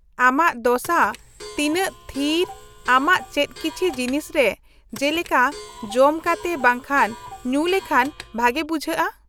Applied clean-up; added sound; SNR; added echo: none; Clock; 18 dB; none.